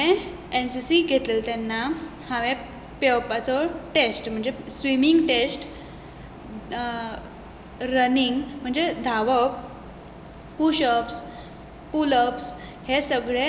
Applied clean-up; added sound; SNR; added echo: none; none; none; none.